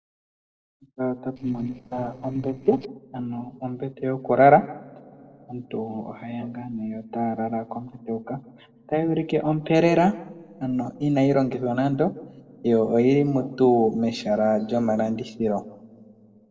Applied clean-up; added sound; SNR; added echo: neural separator model SepFormer DNS4.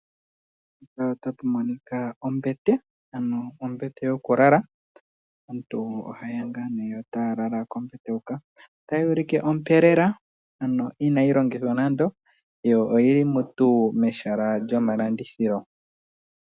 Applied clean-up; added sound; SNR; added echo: none; none; none; none.